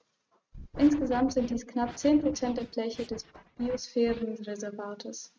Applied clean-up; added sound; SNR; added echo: neural mask model RNNoise.